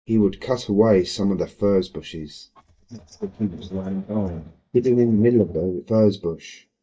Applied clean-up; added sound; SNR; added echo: neural mask model DeepFilterNet 3.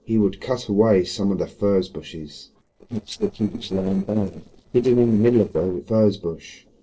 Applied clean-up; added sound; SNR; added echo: neural separator model SepFormer DNS4.